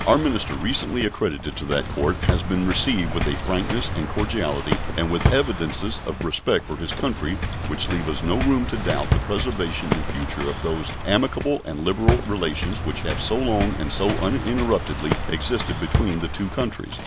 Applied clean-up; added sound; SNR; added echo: none; Waves, surf + Drawer open or close; 2 dB; none.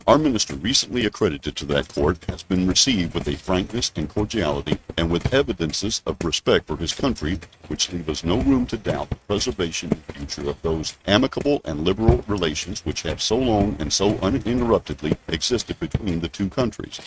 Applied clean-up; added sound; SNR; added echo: neural mask model RNNoise.